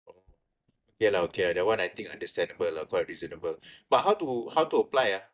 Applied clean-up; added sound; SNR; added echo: neural mask model DeepFilterNet 3.